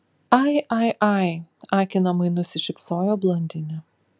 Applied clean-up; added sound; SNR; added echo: none; none; none; none.